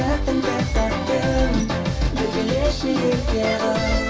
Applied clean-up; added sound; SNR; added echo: none; Wind chime; 17 dB; reverberation time 0.3 s.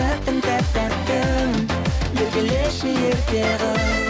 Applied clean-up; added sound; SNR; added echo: none; none; none; none.